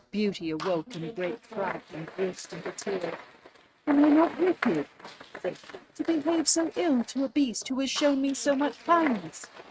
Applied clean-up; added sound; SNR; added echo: neural mask model RNNoise.